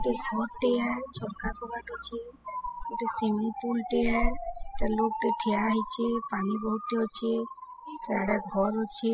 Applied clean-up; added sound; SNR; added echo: classical method spectral subtraction.